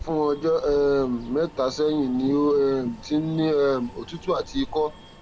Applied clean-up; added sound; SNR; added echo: none; Bird + Subway, metro, underground; 18 dB; none.